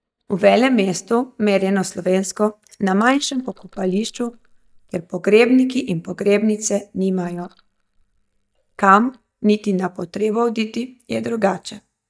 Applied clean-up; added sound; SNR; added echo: neural mask model DeepFilterNet 3.